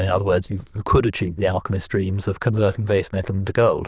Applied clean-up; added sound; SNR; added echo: neural diffusion model UNIVERSE++.